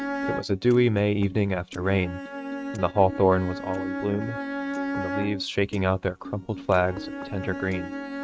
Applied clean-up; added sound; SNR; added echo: neural mask model RNNoise.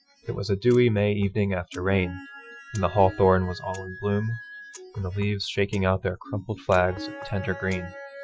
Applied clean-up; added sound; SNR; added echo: classical method Wiener filter.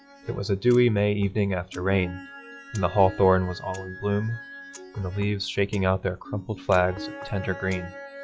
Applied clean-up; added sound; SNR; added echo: classical method log-MMSE.